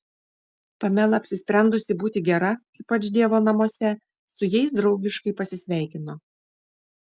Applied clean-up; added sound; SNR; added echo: none; none; none; none.